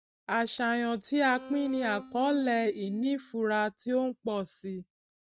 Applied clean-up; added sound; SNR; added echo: neural mask model DeepFilterNet 3.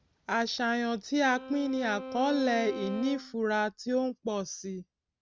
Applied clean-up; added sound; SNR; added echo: none; Bowed string instrument; 11 dB; none.